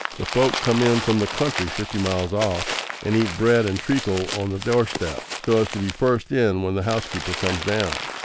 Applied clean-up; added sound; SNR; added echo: none; Crumpling, crinkling; 8 dB; none.